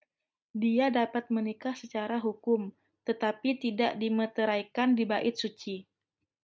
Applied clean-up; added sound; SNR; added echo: none; none; none; none.